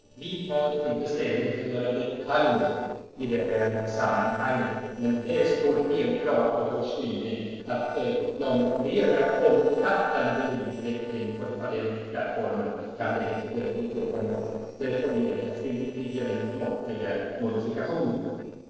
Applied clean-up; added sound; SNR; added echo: neural separator model SepFormer DNS4.